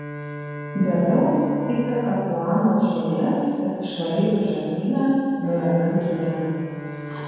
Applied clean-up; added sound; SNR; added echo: none; Bowed string instrument; 13 dB; reverberation time 2.1 s.